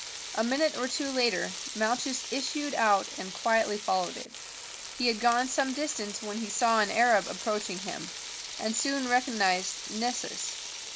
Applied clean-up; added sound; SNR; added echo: none; Frying (food); 9 dB; none.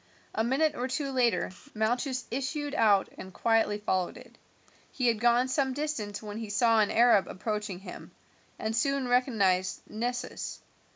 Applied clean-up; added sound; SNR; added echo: none; none; none; none.